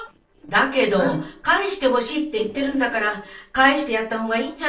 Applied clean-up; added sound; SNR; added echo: neural separator model SepFormer DNS4.